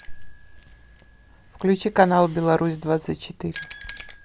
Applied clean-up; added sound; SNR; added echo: none; Bicycle; -3 dB; none.